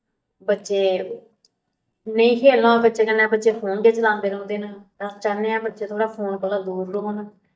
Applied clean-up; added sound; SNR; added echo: neural mask model DeepFilterNet 3.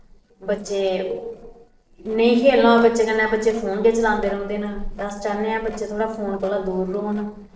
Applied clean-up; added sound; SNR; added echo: neural separator model SepFormer DNS4.